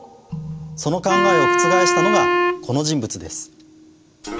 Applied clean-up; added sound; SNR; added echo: none; Wind instrument, woodwind instrument; -4 dB; none.